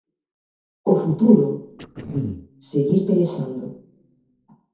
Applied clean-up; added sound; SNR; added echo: neural separator model SepFormer DNS4.